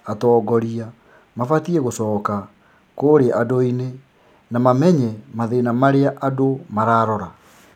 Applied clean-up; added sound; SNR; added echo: none; none; none; none.